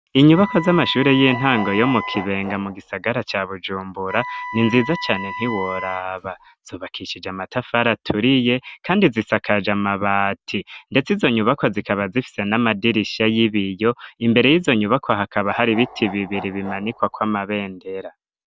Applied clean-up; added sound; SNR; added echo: none; Bark + Wind instrument, woodwind instrument; 11 dB; none.